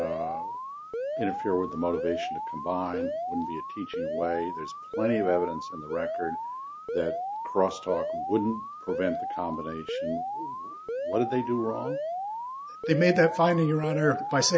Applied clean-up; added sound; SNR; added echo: none; Alarm; 4 dB; none.